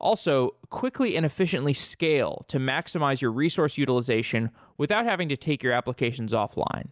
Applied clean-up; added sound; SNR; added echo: none; none; none; none.